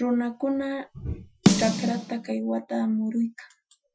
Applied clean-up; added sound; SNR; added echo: classical method Wiener filter.